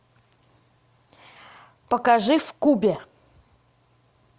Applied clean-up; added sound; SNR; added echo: none; none; none; none.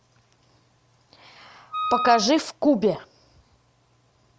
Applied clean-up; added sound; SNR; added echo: none; Wind instrument, woodwind instrument; 3 dB; none.